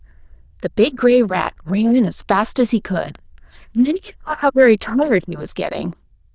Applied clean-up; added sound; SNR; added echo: neural diffusion model UNIVERSE++.